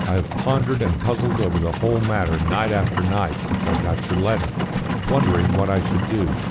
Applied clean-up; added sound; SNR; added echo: none; Livestock, farm animals, working animals; 2 dB; none.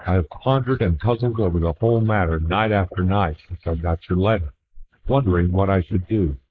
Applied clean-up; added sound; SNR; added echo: neural mask model Resemble Enhance denoiser.